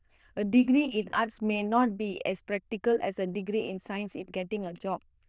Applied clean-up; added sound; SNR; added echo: neural diffusion model UNIVERSE++.